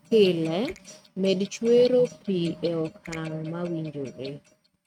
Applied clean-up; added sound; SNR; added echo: neural mask model RNNoise.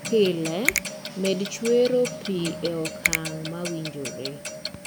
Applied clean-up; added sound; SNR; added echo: none; Finger snapping + Clock; 5 dB; none.